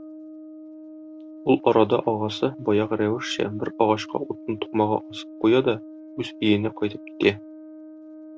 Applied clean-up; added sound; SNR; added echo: none; Brass instrument; 16 dB; none.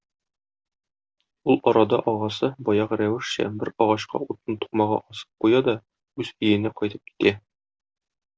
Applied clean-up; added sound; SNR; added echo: none; none; none; none.